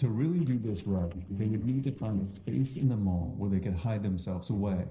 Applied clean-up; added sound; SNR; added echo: neural separator model SepFormer DNS4.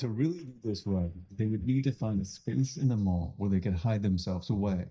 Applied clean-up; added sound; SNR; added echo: neural mask model DeepFilterNet 3.